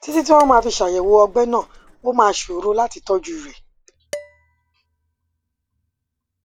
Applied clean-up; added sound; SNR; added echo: none; Dishes, pots, and pans + Bus / Engine; 19 dB; none.